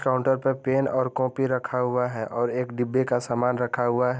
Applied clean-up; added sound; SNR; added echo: none; none; none; none.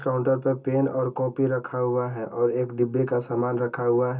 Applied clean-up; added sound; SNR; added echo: none; none; none; reverberation time 0.2 s.